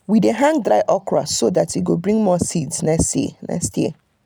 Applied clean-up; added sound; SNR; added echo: none; none; none; none.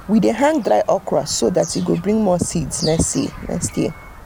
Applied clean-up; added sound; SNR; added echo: none; Bird vocalization, bird call, bird song; 16 dB; none.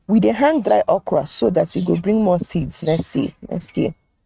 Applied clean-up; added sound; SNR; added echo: neural mask model RNNoise.